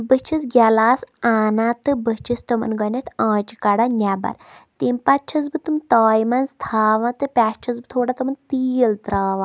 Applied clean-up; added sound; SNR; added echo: none; none; none; none.